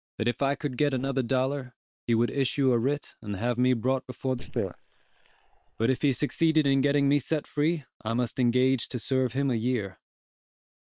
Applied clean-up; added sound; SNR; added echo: neural separator model SepFormer WHAM!.